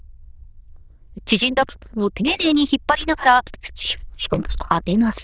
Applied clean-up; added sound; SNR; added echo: neural diffusion model UNIVERSE++.